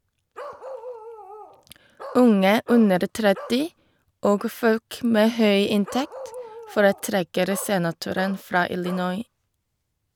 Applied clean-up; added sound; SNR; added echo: none; Bark; 17 dB; none.